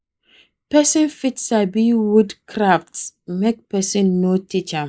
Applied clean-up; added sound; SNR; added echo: neural mask model Resemble Enhance denoiser.